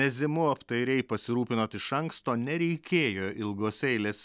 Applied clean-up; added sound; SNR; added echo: none; none; none; none.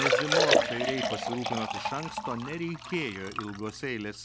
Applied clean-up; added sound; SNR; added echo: none; Liquid; -4 dB; none.